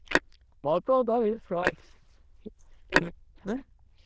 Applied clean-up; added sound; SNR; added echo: neural diffusion model UNIVERSE++.